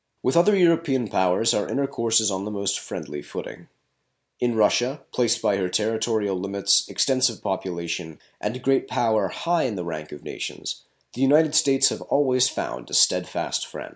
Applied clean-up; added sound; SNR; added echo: none; none; none; none.